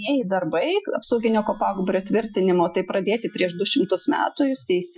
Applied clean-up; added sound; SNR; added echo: classical method Wiener filter.